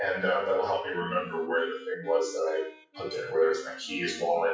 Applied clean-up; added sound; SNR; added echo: classical method WPE with log-MMSE.